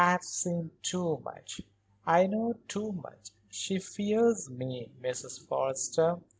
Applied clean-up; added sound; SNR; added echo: none; none; none; none.